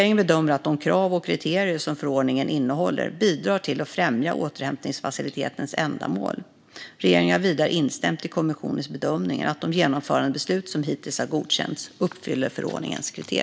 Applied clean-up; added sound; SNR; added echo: none; none; none; none.